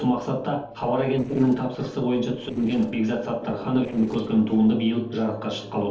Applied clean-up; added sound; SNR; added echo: neural separator model SepFormer DNS4.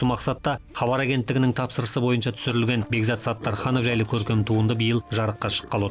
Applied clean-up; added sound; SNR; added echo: none; none; none; none.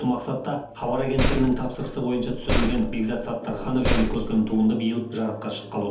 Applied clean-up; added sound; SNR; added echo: none; Slam; 1 dB; reverberation time 0.6 s.